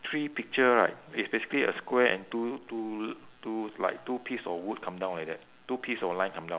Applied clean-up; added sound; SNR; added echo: none; none; none; none.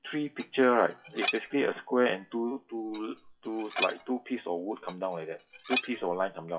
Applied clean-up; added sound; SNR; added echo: classical method WPE with log-MMSE.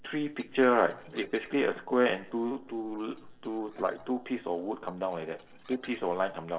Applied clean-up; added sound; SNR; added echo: neural separator model SepFormer DNS4.